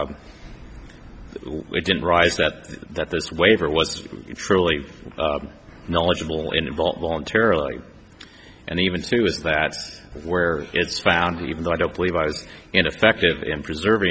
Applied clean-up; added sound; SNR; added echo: none; none; none; none.